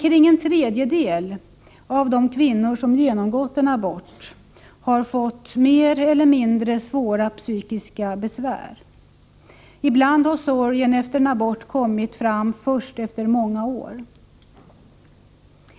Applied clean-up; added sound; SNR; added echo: none; none; none; none.